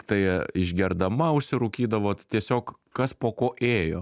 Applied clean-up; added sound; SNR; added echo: none; none; none; none.